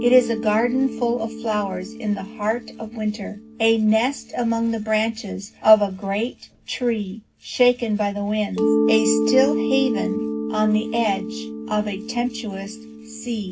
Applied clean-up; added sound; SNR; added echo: none; Mallet percussion; 5 dB; reverberation time 0.4 s.